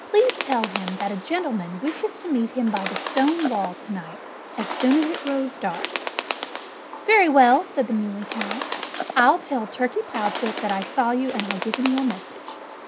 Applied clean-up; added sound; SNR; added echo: none; Bird; 8 dB; none.